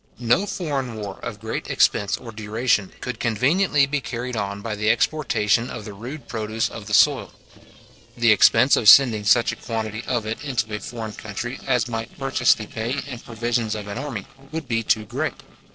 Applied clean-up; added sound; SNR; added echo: neural separator model SepFormer DNS4.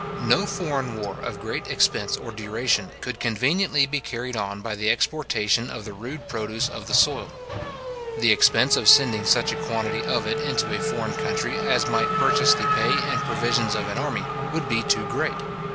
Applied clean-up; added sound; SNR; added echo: none; Race car, auto racing / Accelerating, revving, vroom; 4 dB; none.